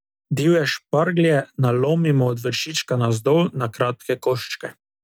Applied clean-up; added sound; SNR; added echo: none; none; none; none.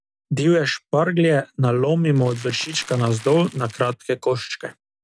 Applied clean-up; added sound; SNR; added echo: none; Crackle; 19 dB; none.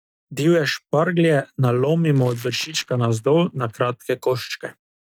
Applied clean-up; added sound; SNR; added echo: neural mask model DeepFilterNet 3.